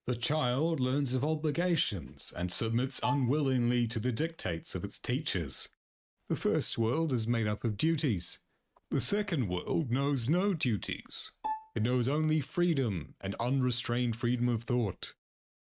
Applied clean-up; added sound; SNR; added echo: neural mask model RNNoise.